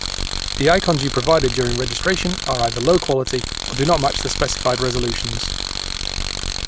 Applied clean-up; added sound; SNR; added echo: none; Tools; 4 dB; none.